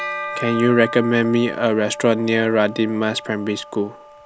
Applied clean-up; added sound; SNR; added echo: none; Bell; 12 dB; none.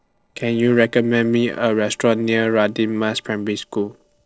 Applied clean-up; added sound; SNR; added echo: neural separator model SepFormer DNS4.